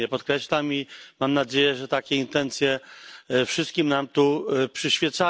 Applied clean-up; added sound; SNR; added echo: none; none; none; none.